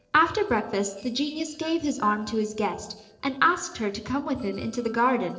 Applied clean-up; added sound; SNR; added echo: neural separator model SepFormer DNS4.